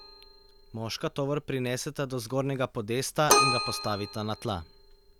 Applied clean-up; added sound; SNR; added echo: none; Keyboard (musical); 1 dB; none.